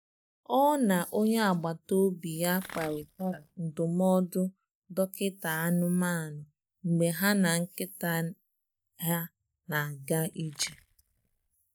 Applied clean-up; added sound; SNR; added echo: neural mask model DeepFilterNet 3.